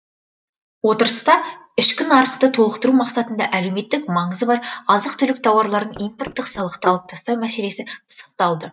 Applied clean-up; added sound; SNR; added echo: neural mask model DeepFilterNet 3.